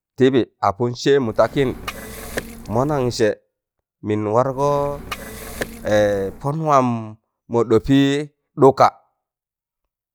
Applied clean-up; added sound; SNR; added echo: none; Liquid; 14 dB; none.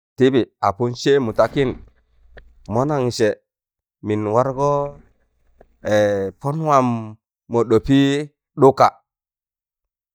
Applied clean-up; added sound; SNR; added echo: neural mask model DeepFilterNet 3.